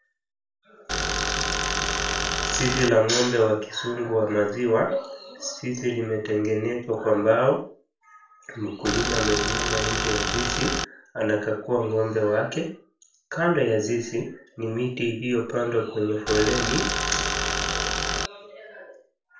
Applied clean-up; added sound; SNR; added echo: none; Tools; 0 dB; reverberation time 0.3 s.